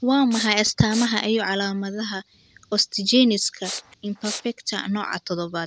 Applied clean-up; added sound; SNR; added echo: none; Respiratory sounds; 10 dB; none.